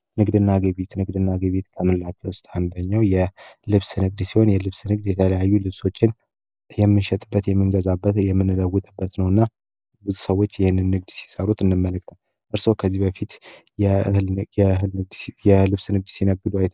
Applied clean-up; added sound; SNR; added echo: none; none; none; none.